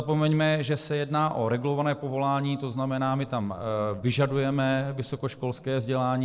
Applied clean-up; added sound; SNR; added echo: neural separator model SepFormer DNS4.